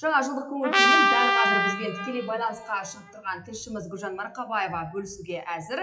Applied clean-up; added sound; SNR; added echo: classical method WPE with log-MMSE.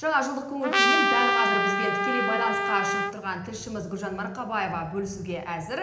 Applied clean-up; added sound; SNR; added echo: none; Trumpet; -5 dB; reverberation time 0.8 s.